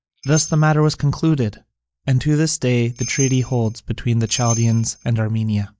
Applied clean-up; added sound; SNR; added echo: neural mask model DeepFilterNet 3.